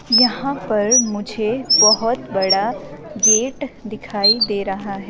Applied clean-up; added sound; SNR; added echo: none; Bird; -1 dB; none.